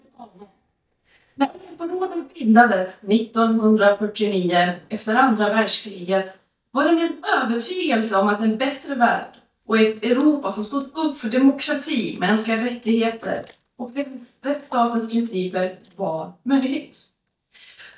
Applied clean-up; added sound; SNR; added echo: neural mask model DeepFilterNet 3.